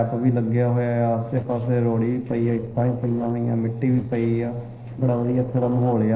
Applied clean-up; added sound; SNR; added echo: neural separator model SepFormer DNS4.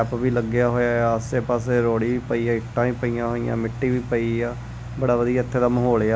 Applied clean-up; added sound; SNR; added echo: none; none; none; none.